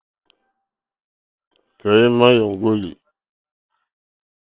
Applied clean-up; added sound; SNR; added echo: neural separator model SepFormer WHAM!.